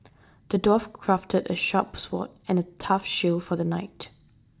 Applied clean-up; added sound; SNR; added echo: none; none; none; none.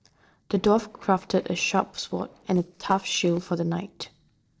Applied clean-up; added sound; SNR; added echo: neural separator model SepFormer DNS4.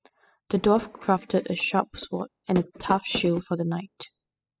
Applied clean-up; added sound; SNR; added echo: classical method spectral subtraction.